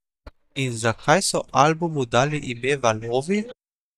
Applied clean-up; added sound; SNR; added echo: neural mask model DeepFilterNet 3.